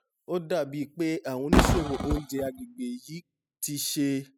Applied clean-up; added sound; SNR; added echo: classical method spectral subtraction.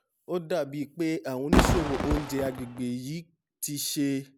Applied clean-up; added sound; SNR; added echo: none; Fireworks; -5 dB; none.